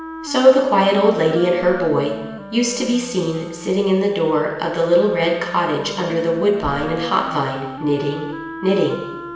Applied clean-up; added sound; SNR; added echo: none; Wind instrument, woodwind instrument; 14 dB; reverberation time 1.0 s.